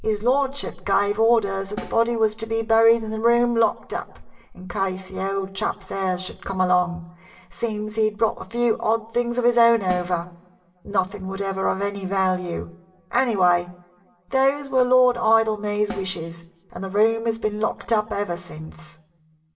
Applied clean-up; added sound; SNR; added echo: none; Snare drum; 19 dB; reverberation time 0.8 s.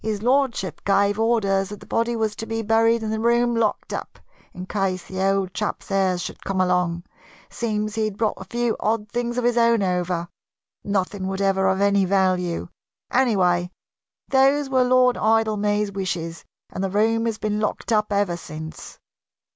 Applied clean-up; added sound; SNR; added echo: none; none; none; none.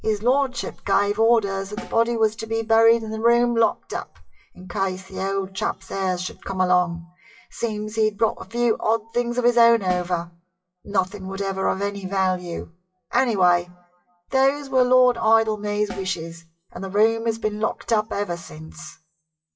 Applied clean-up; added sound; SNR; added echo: classical method WPE with log-MMSE.